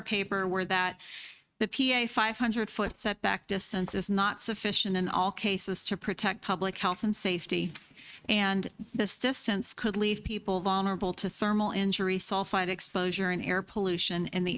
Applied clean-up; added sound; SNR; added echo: neural mask model RNNoise.